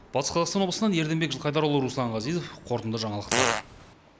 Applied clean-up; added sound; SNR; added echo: none; Fart; -1 dB; none.